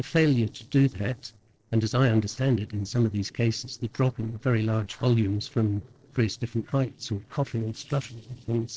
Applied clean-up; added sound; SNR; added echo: neural separator model SepFormer DNS4.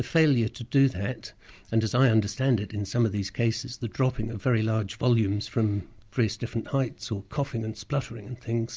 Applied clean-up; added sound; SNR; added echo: none; none; none; none.